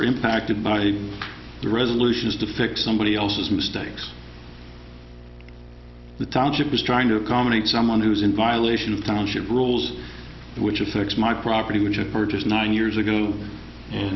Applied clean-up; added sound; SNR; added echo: none; none; none; none.